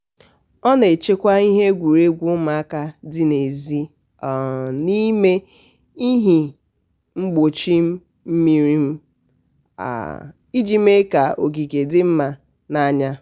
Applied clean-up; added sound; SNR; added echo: none; none; none; none.